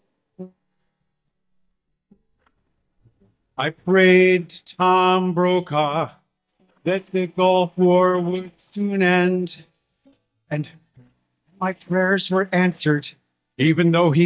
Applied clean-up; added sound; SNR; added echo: neural mask model DeepFilterNet 3.